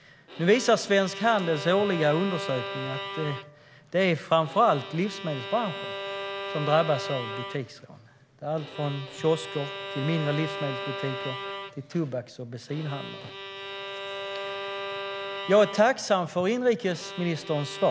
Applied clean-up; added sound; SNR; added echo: none; Bowed string instrument; 9 dB; none.